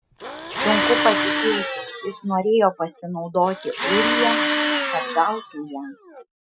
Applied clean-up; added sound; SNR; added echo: classical method Wiener filter.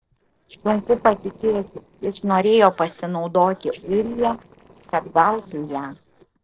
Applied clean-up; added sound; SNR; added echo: neural separator model SepFormer DNS4.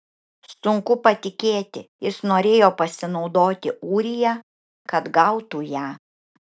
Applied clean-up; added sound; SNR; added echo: none; none; none; none.